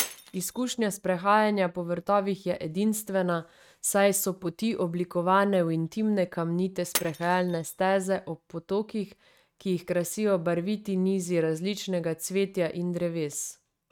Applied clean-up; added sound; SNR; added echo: neural mask model RNNoise.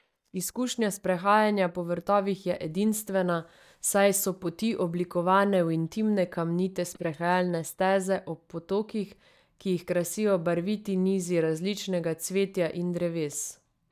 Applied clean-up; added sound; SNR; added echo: neural mask model DeepFilterNet 3.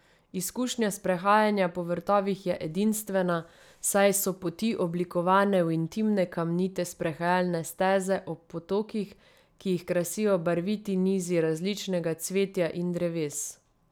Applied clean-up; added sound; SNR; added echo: none; none; none; none.